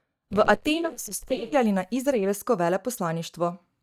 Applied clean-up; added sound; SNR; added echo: neural mask model DeepFilterNet 3.